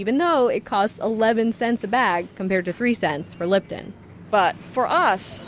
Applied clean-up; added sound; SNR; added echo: none; none; none; none.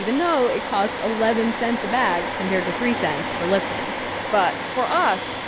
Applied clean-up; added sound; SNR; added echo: none; Domestic sounds, home sounds; 4 dB; none.